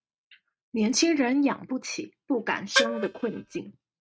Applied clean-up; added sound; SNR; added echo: neural mask model RNNoise.